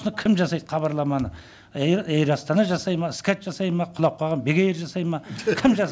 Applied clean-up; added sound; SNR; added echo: none; none; none; none.